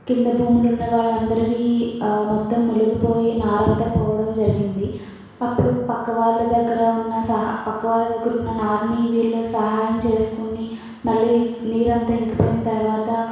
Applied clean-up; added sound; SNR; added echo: none; none; none; reverberation time 1.1 s.